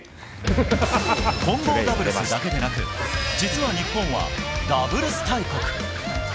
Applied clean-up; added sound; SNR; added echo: none; none; none; none.